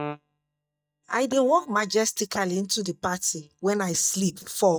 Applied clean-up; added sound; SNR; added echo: neural mask model DeepFilterNet 3.